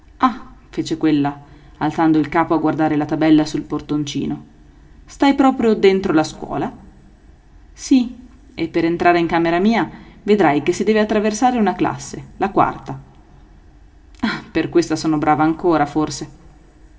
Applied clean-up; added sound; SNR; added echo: none; none; none; reverberation time 0.9 s.